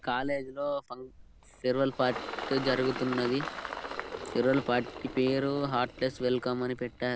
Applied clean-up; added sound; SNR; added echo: none; Engine; 10 dB; none.